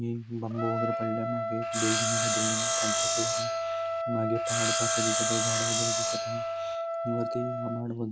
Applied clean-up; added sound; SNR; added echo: none; Trumpet + Sawing; -5 dB; none.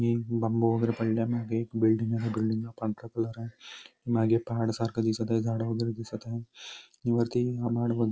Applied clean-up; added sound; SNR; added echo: none; none; none; none.